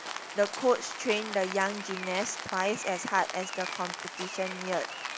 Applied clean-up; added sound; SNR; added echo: none; Rain; 7 dB; none.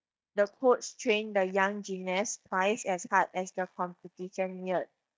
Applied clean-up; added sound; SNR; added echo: neural mask model DeepFilterNet 3.